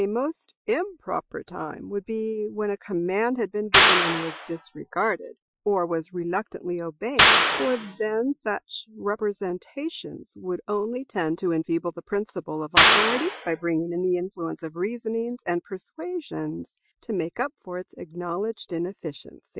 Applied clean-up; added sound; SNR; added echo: classical method Wiener filter.